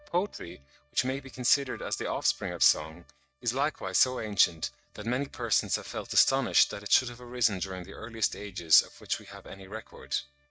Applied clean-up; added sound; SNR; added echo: neural mask model RNNoise.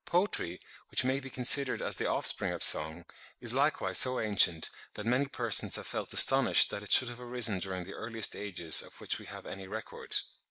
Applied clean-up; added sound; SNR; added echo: neural mask model Resemble Enhance denoiser.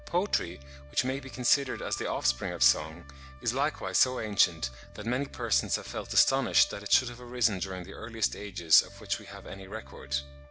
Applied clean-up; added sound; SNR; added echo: none; Wind instrument, woodwind instrument + Bass guitar; 17 dB; none.